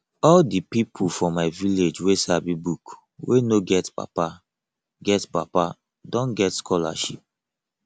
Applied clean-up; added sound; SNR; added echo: none; none; none; none.